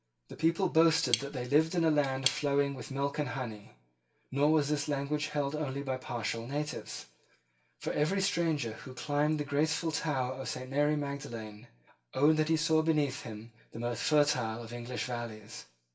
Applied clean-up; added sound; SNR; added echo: none; Cutlery, silverware / Tap; 8 dB; reverberation time 0.2 s.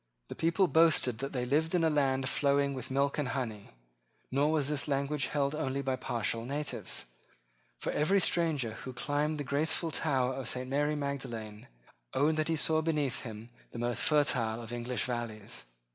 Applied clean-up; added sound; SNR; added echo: none; none; none; none.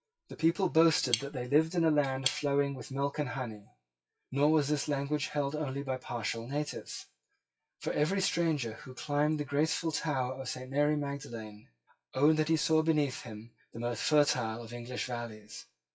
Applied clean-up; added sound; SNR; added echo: classical method WPE with log-MMSE.